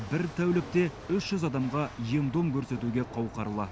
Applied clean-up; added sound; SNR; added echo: none; Rattle / Chatter / Hiss / Engine / Mechanisms; 16 dB; none.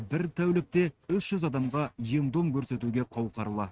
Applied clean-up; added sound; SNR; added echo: neural mask model RNNoise.